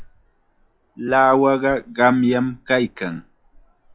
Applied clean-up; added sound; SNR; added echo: classical method log-MMSE.